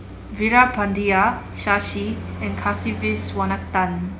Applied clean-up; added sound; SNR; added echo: none; Traffic noise, roadway noise; 10 dB; reverberation time 0.4 s.